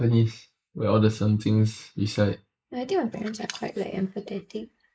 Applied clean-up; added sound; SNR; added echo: neural mask model Resemble Enhance denoiser.